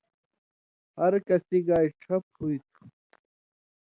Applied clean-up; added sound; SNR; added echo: none; none; none; none.